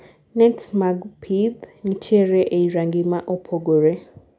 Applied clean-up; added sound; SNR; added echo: none; none; none; none.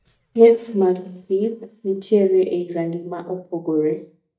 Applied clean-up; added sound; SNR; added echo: neural mask model DeepFilterNet 3.